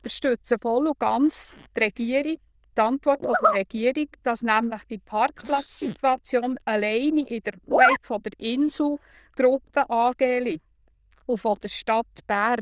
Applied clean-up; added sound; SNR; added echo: neural diffusion model UNIVERSE++.